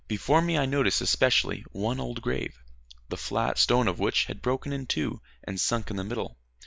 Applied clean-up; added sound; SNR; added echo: none; none; none; none.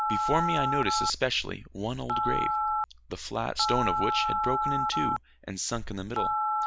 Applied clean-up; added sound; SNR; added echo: none; Telephone; -2 dB; none.